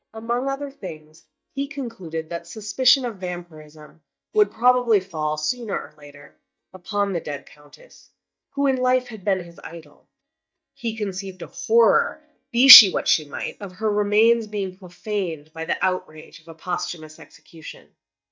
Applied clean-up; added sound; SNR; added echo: neural mask model DeepFilterNet 3.